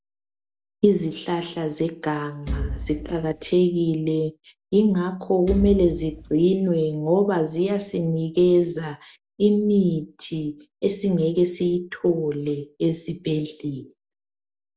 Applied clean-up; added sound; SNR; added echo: none; Thump, thud; 7 dB; none.